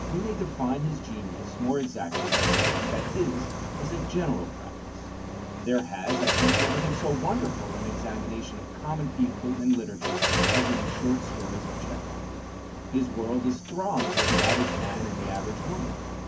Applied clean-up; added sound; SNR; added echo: none; Car; -1 dB; reverberation time 0.3 s.